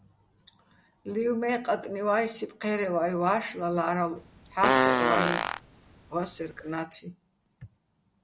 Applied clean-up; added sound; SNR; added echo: none; Fart; -2 dB; none.